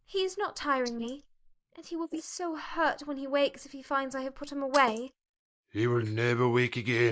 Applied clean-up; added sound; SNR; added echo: neural mask model Resemble Enhance denoiser.